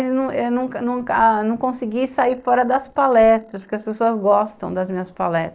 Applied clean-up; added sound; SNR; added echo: neural mask model Resemble Enhance denoiser.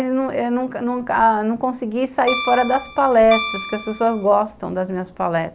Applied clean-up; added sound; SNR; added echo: none; Guitar; 9 dB; none.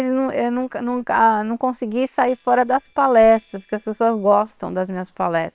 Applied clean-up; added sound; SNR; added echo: neural separator model SepFormer WHAM!.